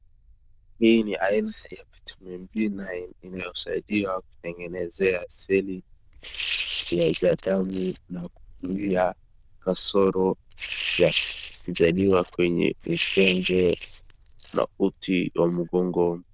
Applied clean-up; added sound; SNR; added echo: neural diffusion model UNIVERSE++.